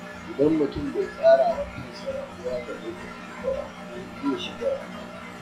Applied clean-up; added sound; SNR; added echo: classical method log-MMSE.